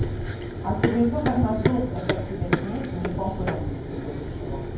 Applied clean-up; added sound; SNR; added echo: none; Run; -1 dB; reverberation time 0.9 s.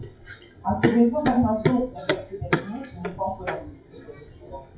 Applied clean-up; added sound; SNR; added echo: classical method WPE with log-MMSE.